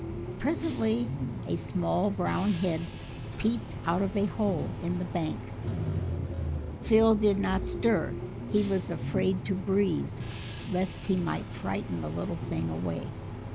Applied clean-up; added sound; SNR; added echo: none; Bus / Engine; 5 dB; none.